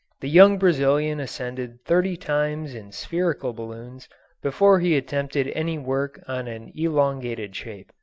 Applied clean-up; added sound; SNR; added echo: none; none; none; none.